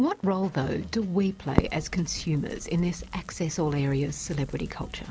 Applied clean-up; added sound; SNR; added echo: none; Crackle; 9 dB; none.